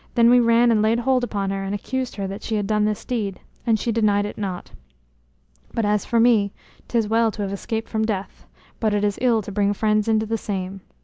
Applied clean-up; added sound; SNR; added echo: none; none; none; none.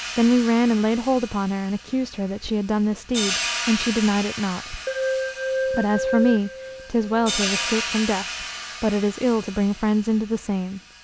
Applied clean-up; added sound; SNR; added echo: none; Keyboard (musical) + Hi-hat; 7 dB; none.